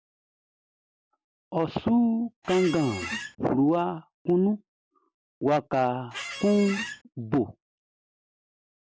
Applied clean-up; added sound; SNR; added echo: none; Squeak; 8 dB; none.